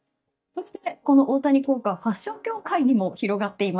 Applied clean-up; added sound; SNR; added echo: neural mask model DeepFilterNet 3.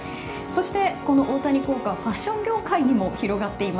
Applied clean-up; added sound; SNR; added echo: none; Piano; 11 dB; reverberation time 0.4 s.